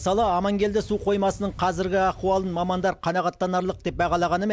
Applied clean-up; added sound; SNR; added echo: none; none; none; none.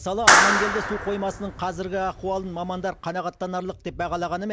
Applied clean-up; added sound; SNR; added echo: none; Clapping; -4 dB; none.